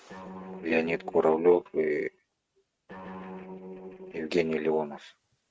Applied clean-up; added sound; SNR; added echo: neural mask model RNNoise.